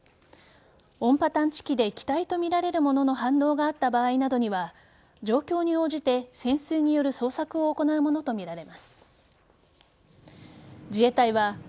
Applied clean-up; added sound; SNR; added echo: none; none; none; none.